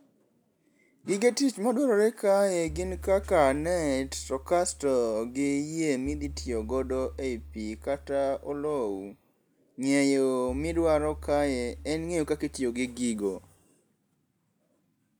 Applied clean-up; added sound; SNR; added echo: none; Bowed string instrument; 14 dB; none.